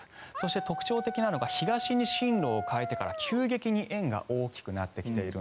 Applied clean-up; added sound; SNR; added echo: none; Dog; 7 dB; none.